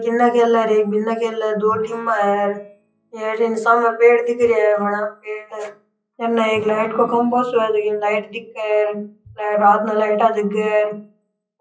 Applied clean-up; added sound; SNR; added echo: classical method WPE with log-MMSE.